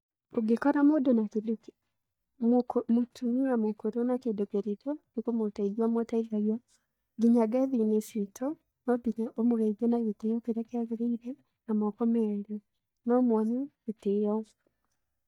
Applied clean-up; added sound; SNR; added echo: neural mask model DeepFilterNet 3.